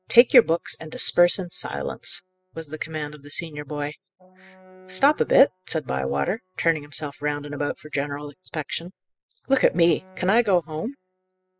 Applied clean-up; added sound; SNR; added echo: classical method spectral subtraction.